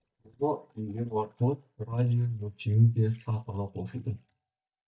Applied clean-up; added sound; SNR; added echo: neural mask model DeepFilterNet 3.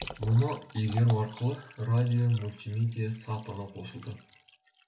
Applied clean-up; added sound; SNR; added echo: none; Liquid; 18 dB; reverberation time 0.2 s.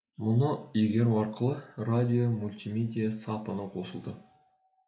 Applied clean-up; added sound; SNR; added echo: none; none; none; none.